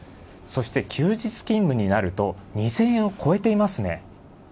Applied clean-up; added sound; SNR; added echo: none; none; none; none.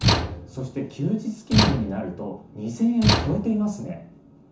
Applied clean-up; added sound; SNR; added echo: none; Slam / Tools; 0 dB; reverberation time 0.9 s.